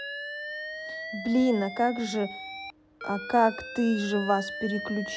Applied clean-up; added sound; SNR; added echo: none; Alarm; 10 dB; none.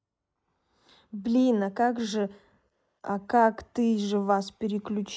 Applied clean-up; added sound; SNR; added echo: neural mask model Resemble Enhance denoiser.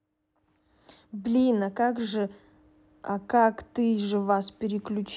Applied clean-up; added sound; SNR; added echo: none; none; none; none.